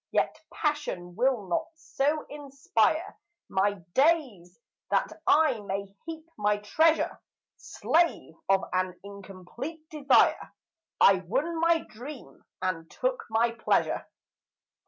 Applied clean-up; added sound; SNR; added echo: none; none; none; none.